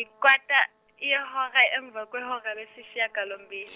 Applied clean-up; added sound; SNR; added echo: none; none; none; none.